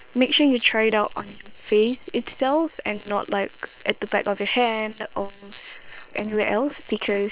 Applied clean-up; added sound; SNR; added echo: neural separator model SepFormer WHAM!.